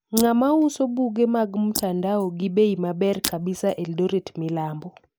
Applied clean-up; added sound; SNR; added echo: neural mask model Resemble Enhance denoiser.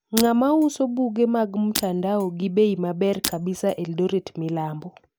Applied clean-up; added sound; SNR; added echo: none; Shatter; 12 dB; none.